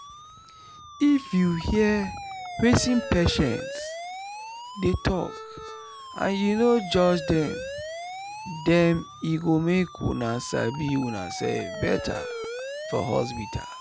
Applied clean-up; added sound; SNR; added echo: none; Siren; 11 dB; none.